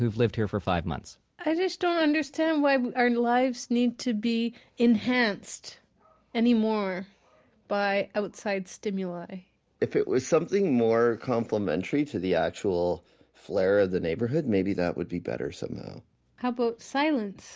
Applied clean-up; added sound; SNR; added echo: none; none; none; none.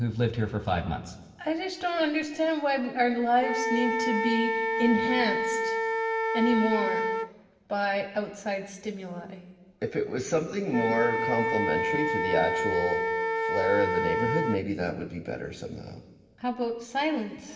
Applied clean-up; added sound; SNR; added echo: none; Wind instrument, woodwind instrument; 2 dB; reverberation time 1.4 s.